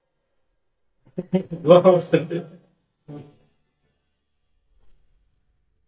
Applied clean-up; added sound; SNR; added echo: neural mask model DeepFilterNet 3.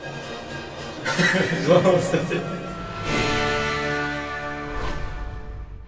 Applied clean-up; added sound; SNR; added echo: none; Wind instrument, woodwind instrument; 13 dB; reverberation time 2.5 s.